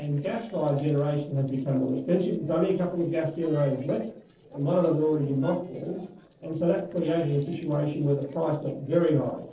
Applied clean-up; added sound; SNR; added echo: neural separator model SepFormer DNS4.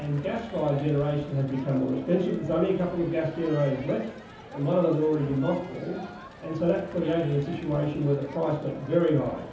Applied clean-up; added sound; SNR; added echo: none; Crowd; 16 dB; reverberation time 0.7 s.